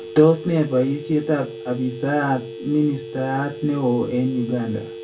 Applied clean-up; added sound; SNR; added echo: none; Telephone; 13 dB; reverberation time 0.2 s.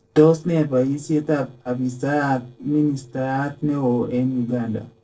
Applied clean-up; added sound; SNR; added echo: neural separator model SepFormer DNS4.